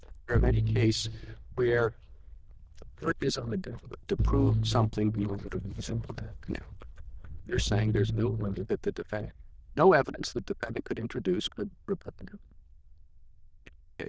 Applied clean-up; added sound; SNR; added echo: neural diffusion model UNIVERSE++.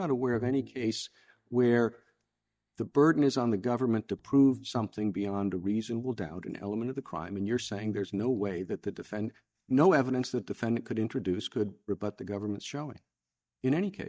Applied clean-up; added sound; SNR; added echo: neural mask model DeepFilterNet 3.